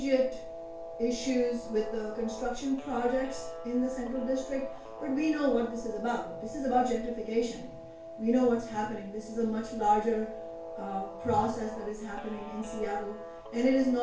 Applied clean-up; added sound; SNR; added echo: none; Guitar; 12 dB; reverberation time 0.3 s.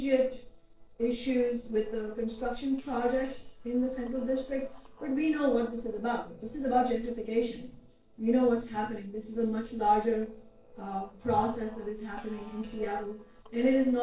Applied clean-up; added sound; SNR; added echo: neural separator model SepFormer DNS4.